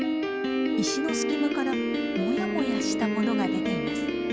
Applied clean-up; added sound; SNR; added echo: none; Piano; -4 dB; none.